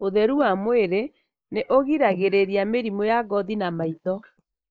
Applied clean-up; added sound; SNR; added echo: neural mask model Resemble Enhance denoiser.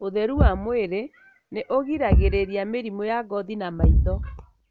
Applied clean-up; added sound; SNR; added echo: none; Thump, thud; -2 dB; none.